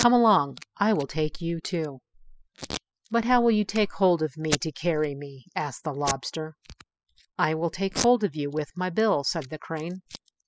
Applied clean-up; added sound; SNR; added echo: classical method spectral subtraction.